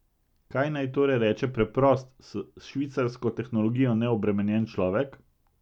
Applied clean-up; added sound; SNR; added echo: none; none; none; none.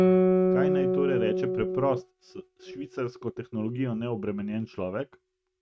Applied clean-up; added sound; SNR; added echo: neural mask model RNNoise.